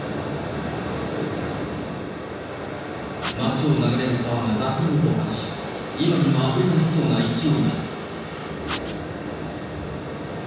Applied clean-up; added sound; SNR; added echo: none; Writing; 11 dB; reverberation time 1.1 s.